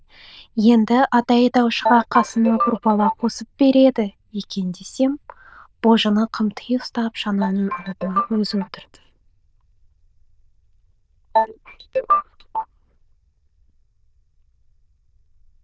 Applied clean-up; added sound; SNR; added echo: neural diffusion model UNIVERSE++.